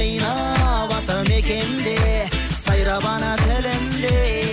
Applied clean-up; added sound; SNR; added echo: none; none; none; none.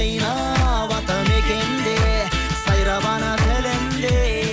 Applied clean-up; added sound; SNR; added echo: none; Trumpet; 11 dB; none.